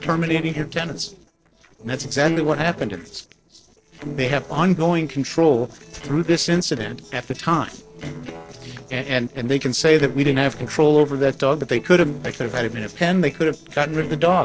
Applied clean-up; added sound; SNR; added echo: neural separator model SepFormer DNS4.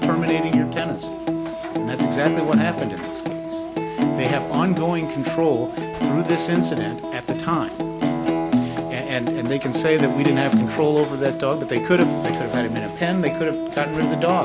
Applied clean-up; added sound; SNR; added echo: none; Acoustic guitar; 0 dB; none.